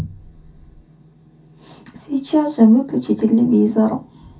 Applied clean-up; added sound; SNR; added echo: none; none; none; reverberation time 0.3 s.